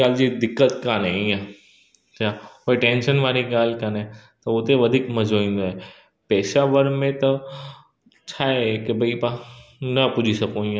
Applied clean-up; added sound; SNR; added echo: none; none; none; none.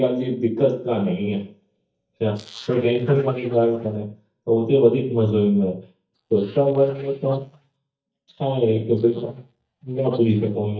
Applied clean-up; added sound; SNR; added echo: neural mask model DeepFilterNet 3.